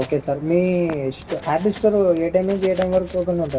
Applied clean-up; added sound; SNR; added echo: none; Writing; 18 dB; reverberation time 2.0 s.